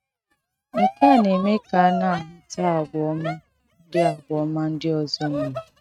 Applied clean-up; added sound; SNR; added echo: neural mask model RNNoise.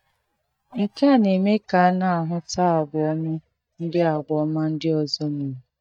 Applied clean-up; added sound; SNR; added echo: neural mask model DeepFilterNet 3.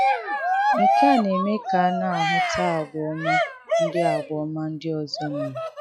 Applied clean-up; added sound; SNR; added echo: classical method log-MMSE.